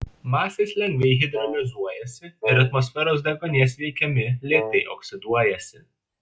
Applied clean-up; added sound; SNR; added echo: classical method log-MMSE.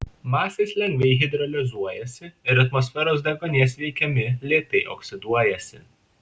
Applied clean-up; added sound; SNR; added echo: none; none; none; none.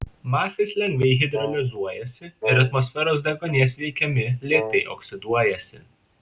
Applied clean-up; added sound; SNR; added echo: none; Wind instrument, woodwind instrument; 7 dB; none.